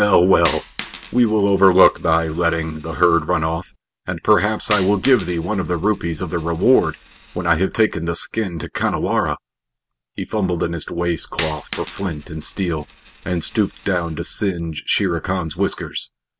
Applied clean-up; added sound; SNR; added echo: none; Coin (dropping); 17 dB; none.